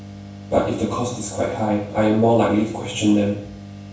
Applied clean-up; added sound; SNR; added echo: none; none; none; reverberation time 0.7 s.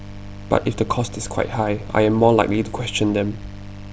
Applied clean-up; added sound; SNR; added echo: none; none; none; none.